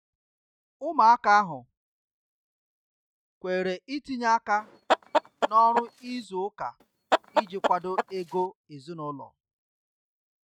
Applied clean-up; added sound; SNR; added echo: neural mask model RNNoise.